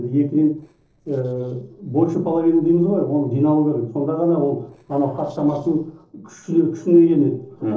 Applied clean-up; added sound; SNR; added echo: neural separator model SepFormer DNS4.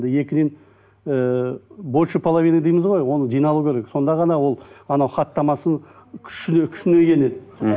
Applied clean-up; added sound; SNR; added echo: none; none; none; none.